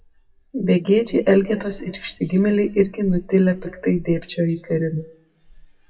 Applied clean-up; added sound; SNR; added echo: classical method WPE with log-MMSE.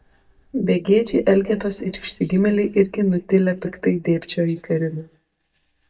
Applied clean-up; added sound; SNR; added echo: neural mask model DeepFilterNet 3.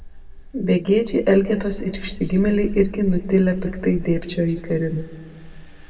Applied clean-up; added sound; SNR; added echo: none; Engine; 11 dB; reverberation time 1.3 s.